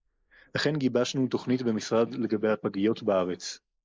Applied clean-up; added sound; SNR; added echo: neural mask model Resemble Enhance denoiser.